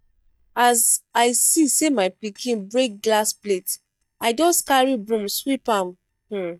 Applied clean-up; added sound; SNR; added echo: neural mask model DeepFilterNet 3.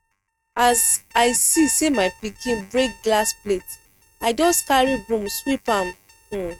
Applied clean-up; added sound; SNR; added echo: neural mask model RNNoise.